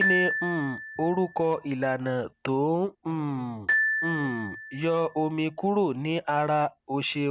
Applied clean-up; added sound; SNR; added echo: none; Glockenspiel; 5 dB; none.